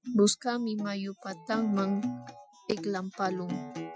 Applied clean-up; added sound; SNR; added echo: classical method Wiener filter.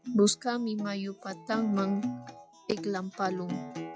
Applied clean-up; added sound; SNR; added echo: classical method log-MMSE.